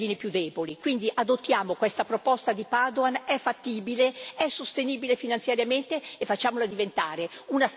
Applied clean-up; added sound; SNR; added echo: none; none; none; none.